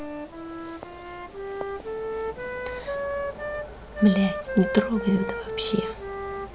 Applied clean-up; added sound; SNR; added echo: none; Wind instrument, woodwind instrument; 4 dB; none.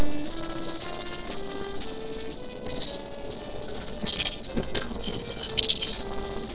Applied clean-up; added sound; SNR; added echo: neural separator model SepFormer DNS4.